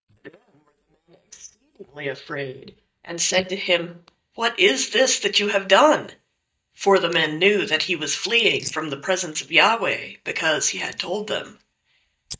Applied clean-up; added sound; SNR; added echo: neural mask model DeepFilterNet 3.